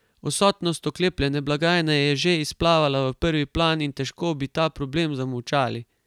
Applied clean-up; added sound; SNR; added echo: none; none; none; none.